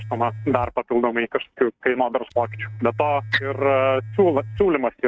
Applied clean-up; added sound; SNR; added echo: neural mask model RNNoise.